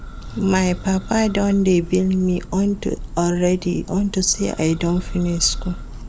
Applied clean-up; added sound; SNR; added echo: none; Church bell; 11 dB; none.